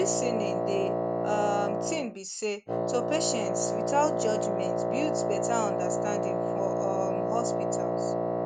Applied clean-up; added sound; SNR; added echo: none; Wind instrument, woodwind instrument; -4 dB; none.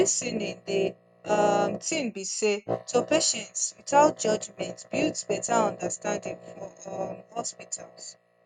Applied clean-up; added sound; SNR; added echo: neural mask model RNNoise.